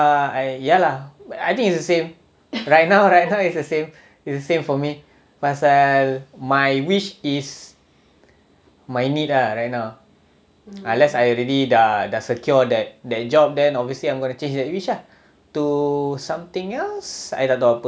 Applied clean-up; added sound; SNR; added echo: none; none; none; none.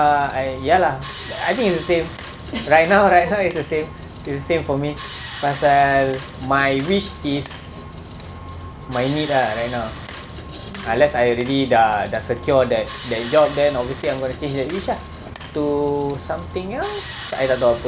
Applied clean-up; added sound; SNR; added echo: none; Sawing; 12 dB; none.